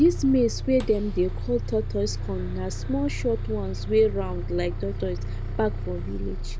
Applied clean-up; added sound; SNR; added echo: none; Bus; 3 dB; none.